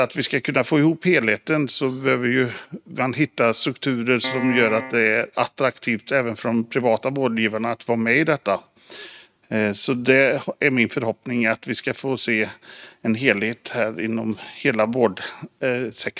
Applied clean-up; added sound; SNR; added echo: neural mask model RNNoise.